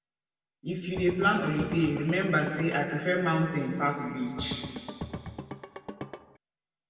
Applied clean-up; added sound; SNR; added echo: none; Drum / Drum kit; 10 dB; reverberation time 2.1 s.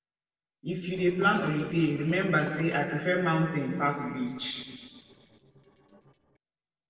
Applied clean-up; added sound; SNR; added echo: neural separator model SepFormer DNS4.